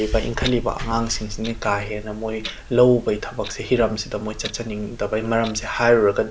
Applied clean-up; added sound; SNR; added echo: none; Clock; 11 dB; none.